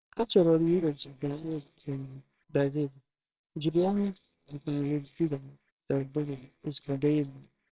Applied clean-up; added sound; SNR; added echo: neural separator model SepFormer WHAMR!.